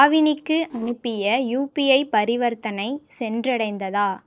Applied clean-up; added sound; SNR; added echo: neural separator model SepFormer DNS4.